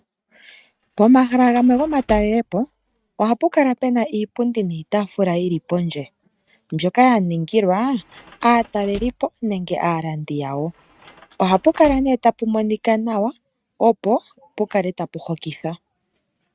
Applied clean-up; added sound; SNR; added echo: neural mask model RNNoise.